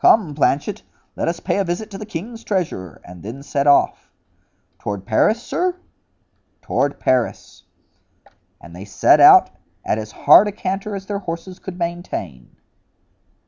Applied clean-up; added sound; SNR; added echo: none; none; none; none.